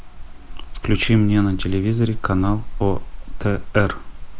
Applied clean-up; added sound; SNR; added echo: none; Rain; 5 dB; none.